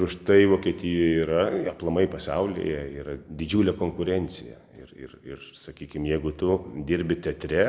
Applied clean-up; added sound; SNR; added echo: none; none; none; none.